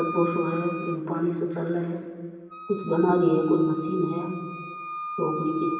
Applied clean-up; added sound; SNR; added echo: none; Wind instrument, woodwind instrument; 10 dB; reverberation time 1.9 s.